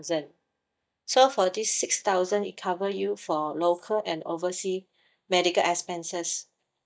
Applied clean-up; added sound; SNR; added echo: neural mask model DeepFilterNet 3.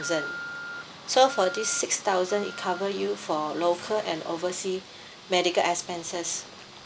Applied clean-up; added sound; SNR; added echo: none; Alarm; 14 dB; none.